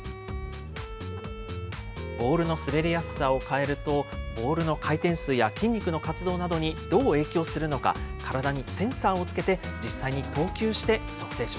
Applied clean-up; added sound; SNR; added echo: none; Bowed string instrument; 16 dB; none.